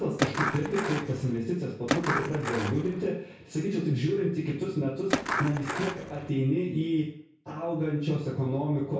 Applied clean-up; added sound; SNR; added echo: none; Skateboard; 3 dB; reverberation time 0.6 s.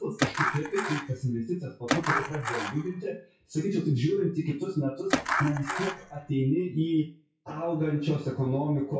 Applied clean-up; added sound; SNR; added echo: classical method WPE with log-MMSE.